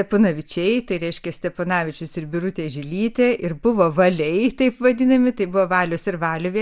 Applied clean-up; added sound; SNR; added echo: none; none; none; none.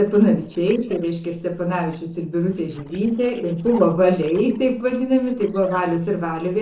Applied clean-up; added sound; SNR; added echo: neural separator model SepFormer DNS4.